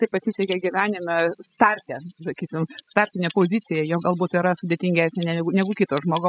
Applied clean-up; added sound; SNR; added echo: classical method spectral subtraction.